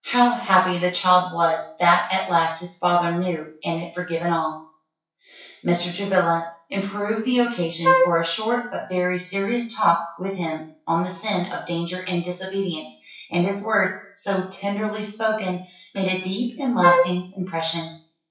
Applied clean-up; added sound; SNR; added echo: classical method WPE with log-MMSE.